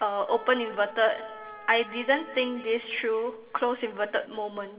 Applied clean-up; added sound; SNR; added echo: none; Trumpet; 19 dB; reverberation time 1.9 s.